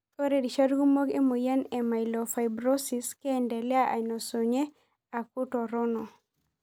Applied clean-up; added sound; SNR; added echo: none; none; none; none.